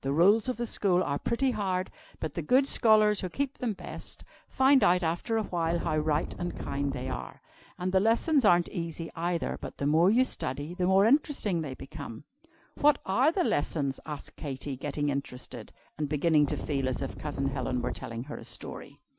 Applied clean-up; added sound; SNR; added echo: none; Wind; 5 dB; none.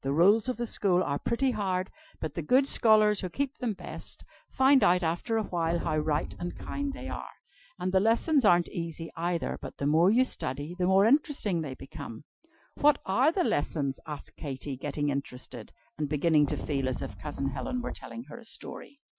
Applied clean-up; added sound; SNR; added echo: classical method Wiener filter.